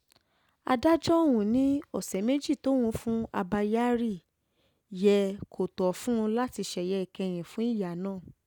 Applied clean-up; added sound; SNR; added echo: none; none; none; none.